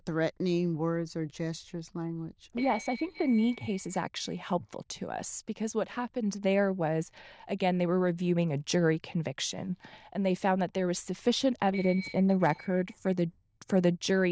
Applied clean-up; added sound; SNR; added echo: neural diffusion model UNIVERSE++.